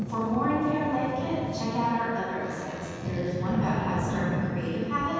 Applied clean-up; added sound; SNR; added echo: none; Boat, Water vehicle; 3 dB; reverberation time 2.1 s.